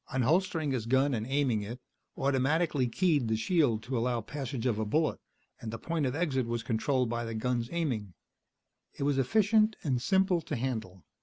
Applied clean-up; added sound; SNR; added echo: none; none; none; none.